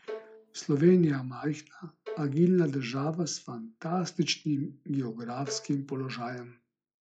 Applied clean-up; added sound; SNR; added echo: classical method log-MMSE.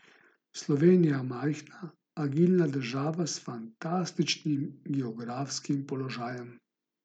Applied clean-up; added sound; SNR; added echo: none; none; none; none.